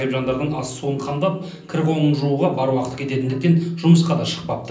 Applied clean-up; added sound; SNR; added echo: none; none; none; reverberation time 0.6 s.